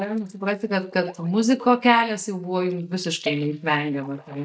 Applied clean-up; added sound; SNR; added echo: neural mask model DeepFilterNet 3.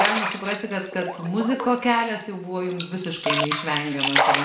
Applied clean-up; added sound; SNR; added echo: none; Splash, splatter; 0 dB; reverberation time 0.6 s.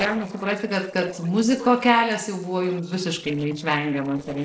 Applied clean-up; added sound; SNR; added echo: neural separator model SepFormer DNS4.